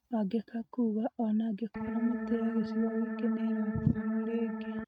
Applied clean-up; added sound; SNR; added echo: neural mask model RNNoise.